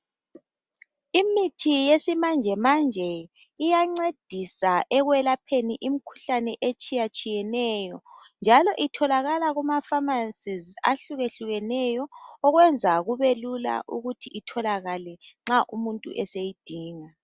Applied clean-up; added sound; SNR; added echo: none; none; none; none.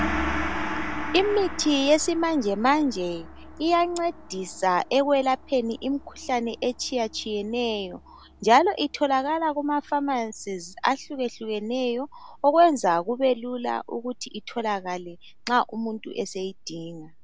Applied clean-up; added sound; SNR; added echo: none; Gong; 11 dB; none.